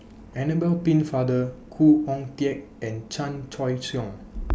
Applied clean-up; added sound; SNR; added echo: none; Crackle; 14 dB; none.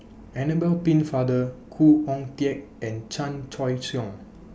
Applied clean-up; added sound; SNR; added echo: none; none; none; none.